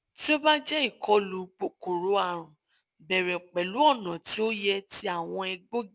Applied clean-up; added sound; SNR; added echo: none; none; none; none.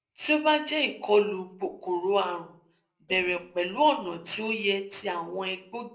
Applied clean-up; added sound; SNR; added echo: neural separator model SepFormer DNS4.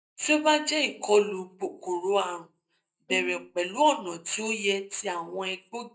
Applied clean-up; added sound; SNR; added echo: neural mask model DeepFilterNet 3.